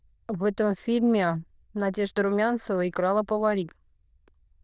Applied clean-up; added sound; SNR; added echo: neural diffusion model UNIVERSE++.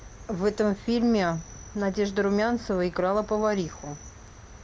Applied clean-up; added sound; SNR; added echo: none; Cricket; 18 dB; none.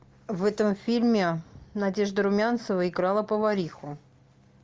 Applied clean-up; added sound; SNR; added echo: none; none; none; none.